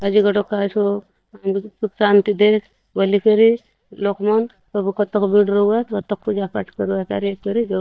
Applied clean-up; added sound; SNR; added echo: neural mask model DeepFilterNet 3.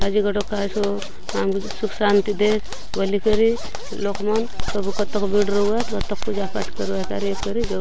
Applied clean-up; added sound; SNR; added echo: none; Zipper (clothing); -2 dB; none.